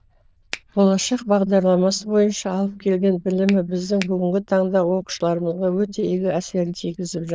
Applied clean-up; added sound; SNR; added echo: neural diffusion model UNIVERSE++.